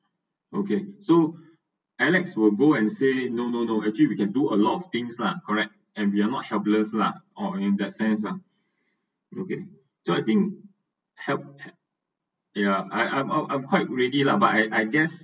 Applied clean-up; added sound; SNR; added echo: none; none; none; none.